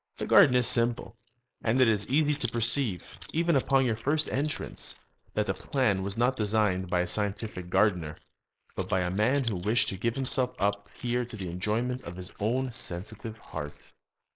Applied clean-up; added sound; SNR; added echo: neural mask model Resemble Enhance denoiser.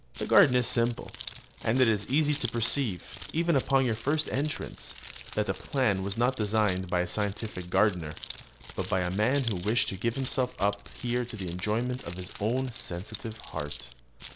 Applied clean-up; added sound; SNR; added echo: none; Keys jangling; 9 dB; none.